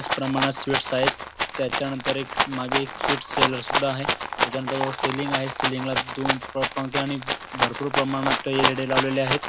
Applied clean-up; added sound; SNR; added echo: none; Rattle (instrument); -1 dB; none.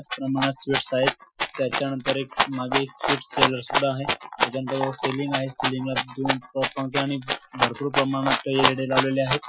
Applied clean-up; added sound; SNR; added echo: classical method Wiener filter.